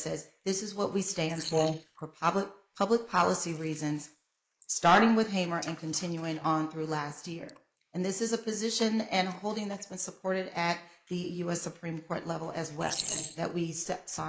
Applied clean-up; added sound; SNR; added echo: neural mask model Resemble Enhance denoiser.